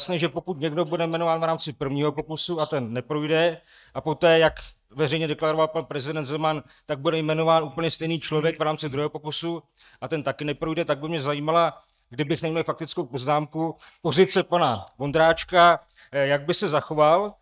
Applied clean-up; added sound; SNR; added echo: neural mask model DeepFilterNet 3.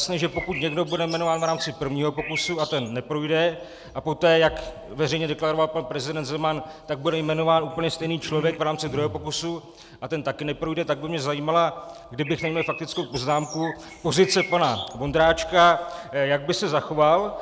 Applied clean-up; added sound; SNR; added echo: none; Bird; 12 dB; none.